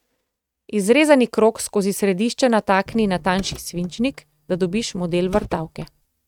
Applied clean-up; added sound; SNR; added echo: neural mask model RNNoise.